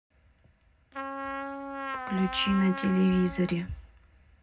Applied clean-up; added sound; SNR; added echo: none; Trumpet; 8 dB; reverberation time 0.4 s.